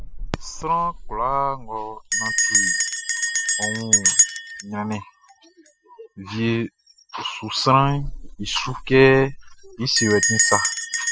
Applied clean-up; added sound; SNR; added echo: classical method spectral subtraction.